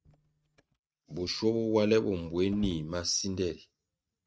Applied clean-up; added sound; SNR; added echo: neural mask model RNNoise.